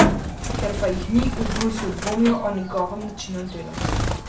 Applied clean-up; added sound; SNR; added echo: none; Bird; 0 dB; reverberation time 0.3 s.